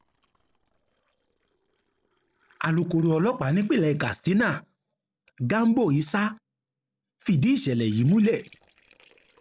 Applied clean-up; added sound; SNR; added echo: neural separator model SepFormer DNS4.